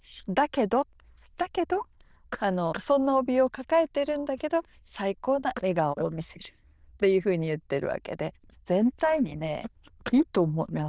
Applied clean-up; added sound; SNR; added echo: neural diffusion model UNIVERSE++.